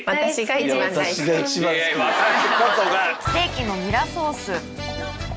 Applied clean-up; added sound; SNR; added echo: none; none; none; none.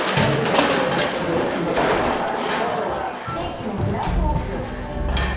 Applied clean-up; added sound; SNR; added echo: none; Crushing; -3 dB; reverberation time 0.8 s.